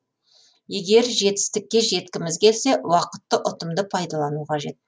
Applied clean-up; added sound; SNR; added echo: none; none; none; none.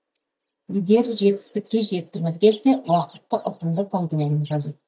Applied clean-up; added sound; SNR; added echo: neural mask model DeepFilterNet 3.